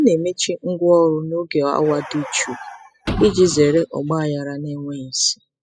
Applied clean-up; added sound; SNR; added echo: classical method spectral subtraction.